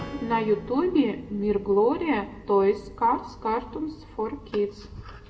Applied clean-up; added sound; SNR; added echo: none; Strum; 20 dB; reverberation time 1.1 s.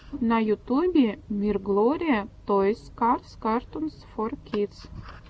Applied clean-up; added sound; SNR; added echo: none; none; none; none.